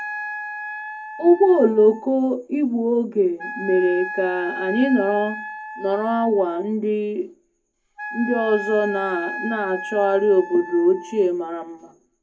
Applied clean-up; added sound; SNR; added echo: none; Wind instrument, woodwind instrument; 12 dB; reverberation time 0.3 s.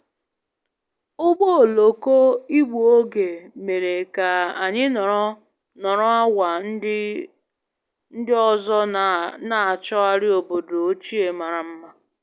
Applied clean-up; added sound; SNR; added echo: none; none; none; none.